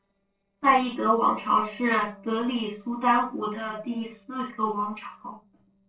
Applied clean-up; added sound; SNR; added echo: neural separator model SepFormer DNS4.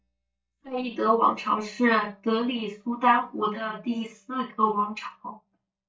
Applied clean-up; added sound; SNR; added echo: neural mask model DeepFilterNet 3.